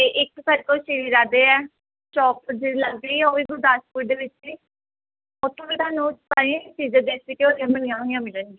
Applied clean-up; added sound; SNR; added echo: none; none; none; none.